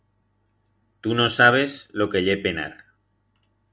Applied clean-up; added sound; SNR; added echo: none; none; none; none.